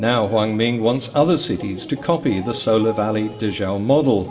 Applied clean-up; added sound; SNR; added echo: none; none; none; reverberation time 1.5 s.